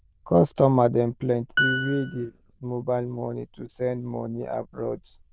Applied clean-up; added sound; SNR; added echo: neural diffusion model UNIVERSE++.